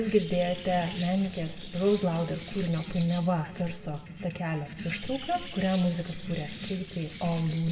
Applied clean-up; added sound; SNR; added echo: none; Bird; 11 dB; reverberation time 1.2 s.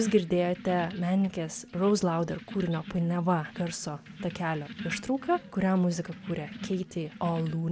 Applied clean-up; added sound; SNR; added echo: none; none; none; none.